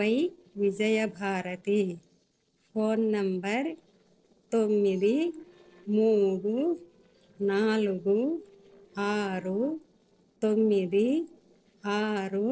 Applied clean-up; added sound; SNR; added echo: neural separator model SepFormer DNS4.